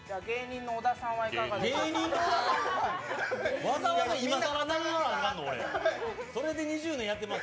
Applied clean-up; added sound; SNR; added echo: none; none; none; none.